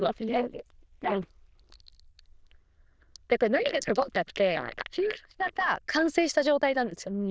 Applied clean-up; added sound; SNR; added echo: neural diffusion model UNIVERSE++.